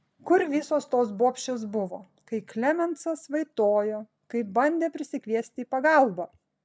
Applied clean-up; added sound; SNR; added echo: none; none; none; none.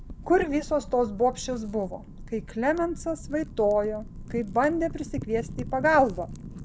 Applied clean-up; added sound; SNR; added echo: none; Wind / Fire; 12 dB; none.